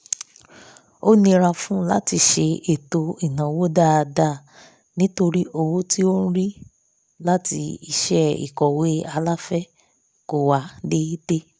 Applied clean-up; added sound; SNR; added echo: none; none; none; none.